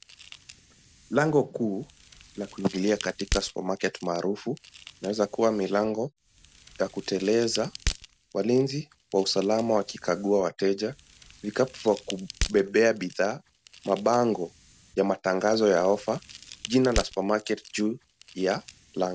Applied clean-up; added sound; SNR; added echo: none; Crack; 13 dB; none.